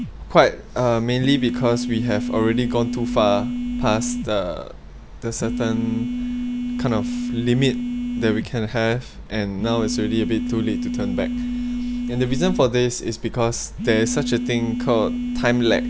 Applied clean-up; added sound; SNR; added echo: none; Telephone; 4 dB; none.